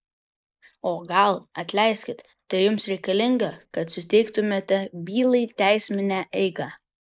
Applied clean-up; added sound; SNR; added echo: neural mask model Resemble Enhance denoiser.